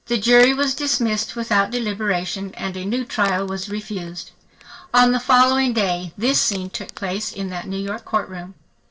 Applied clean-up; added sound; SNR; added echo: neural separator model SepFormer DNS4.